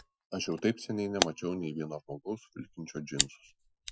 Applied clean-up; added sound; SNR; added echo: classical method Wiener filter.